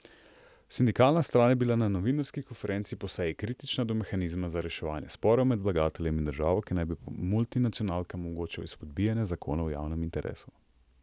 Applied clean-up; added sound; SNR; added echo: none; none; none; none.